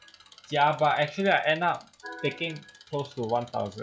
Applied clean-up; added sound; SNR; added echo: classical method log-MMSE.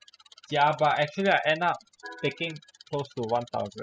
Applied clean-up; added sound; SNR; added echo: classical method spectral subtraction.